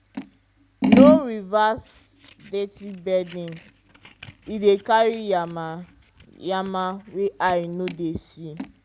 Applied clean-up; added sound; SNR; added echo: none; Scissors; 2 dB; none.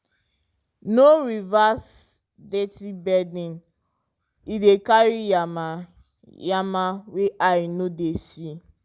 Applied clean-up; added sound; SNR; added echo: none; none; none; none.